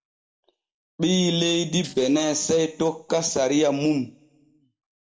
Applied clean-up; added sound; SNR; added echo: neural separator model SepFormer DNS4.